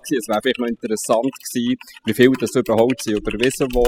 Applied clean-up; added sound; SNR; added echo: classical method spectral subtraction.